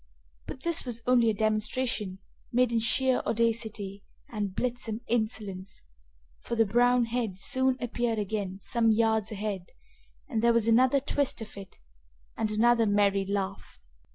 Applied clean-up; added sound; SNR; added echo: none; none; none; none.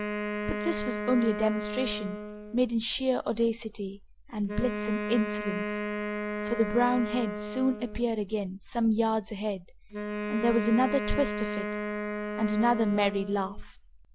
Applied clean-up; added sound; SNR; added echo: none; Wind instrument, woodwind instrument; 5 dB; none.